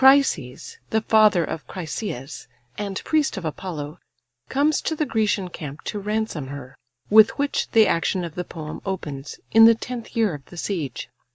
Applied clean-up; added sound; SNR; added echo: none; none; none; none.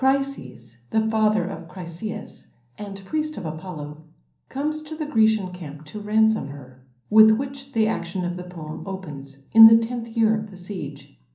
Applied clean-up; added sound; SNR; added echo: none; none; none; reverberation time 0.6 s.